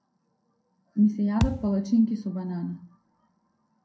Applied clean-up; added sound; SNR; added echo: none; Thump, thud; 3 dB; reverberation time 0.3 s.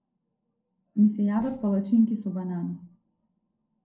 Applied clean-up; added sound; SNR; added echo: neural separator model SepFormer DNS4.